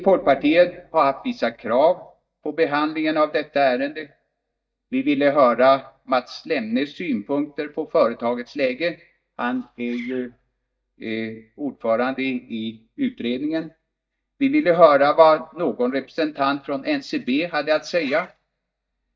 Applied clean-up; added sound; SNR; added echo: neural mask model DeepFilterNet 3.